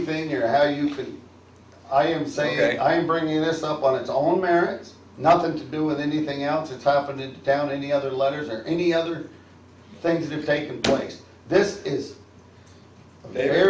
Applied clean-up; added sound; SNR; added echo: none; none; none; none.